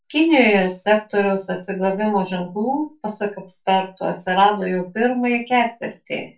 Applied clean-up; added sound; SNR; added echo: none; none; none; reverberation time 0.2 s.